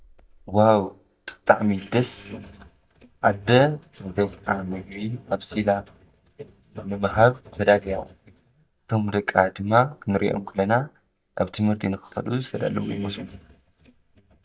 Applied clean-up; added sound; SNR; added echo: neural mask model DeepFilterNet 3.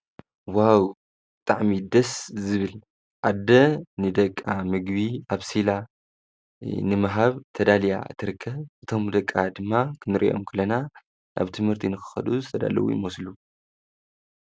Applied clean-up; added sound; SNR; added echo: none; none; none; none.